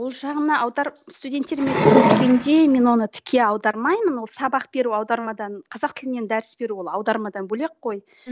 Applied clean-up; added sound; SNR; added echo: none; Wood; -3 dB; none.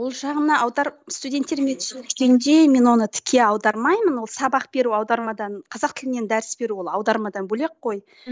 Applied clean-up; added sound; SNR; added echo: neural mask model Resemble Enhance denoiser.